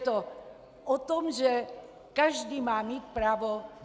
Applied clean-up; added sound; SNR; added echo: none; none; none; none.